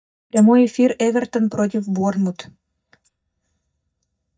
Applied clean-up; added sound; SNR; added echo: neural mask model DeepFilterNet 3.